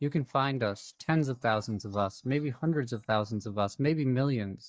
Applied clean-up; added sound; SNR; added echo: neural mask model DeepFilterNet 3.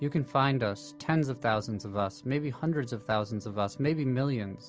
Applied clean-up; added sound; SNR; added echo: none; none; none; none.